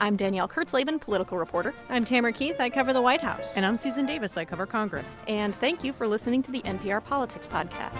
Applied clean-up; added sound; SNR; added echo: none; Piano; 11 dB; none.